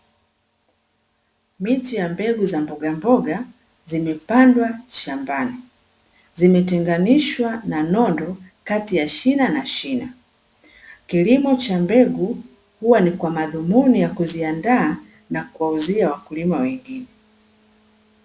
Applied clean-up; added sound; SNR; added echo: none; none; none; none.